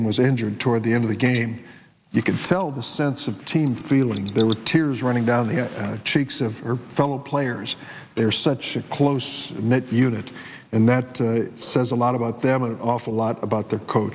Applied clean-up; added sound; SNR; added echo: neural mask model Resemble Enhance denoiser.